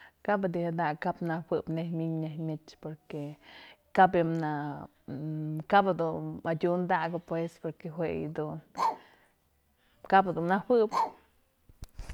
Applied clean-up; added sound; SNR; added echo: none; Bark; 7 dB; none.